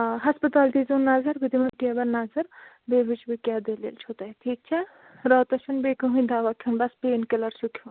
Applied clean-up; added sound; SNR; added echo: none; none; none; none.